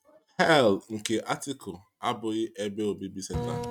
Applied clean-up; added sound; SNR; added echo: neural mask model RNNoise.